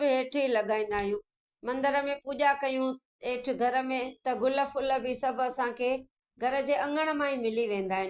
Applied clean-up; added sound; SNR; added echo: neural mask model Resemble Enhance denoiser.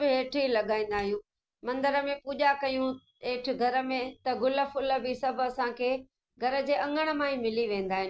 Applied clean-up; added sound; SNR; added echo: none; none; none; none.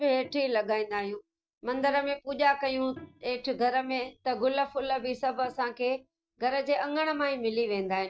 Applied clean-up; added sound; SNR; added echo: neural mask model DeepFilterNet 3.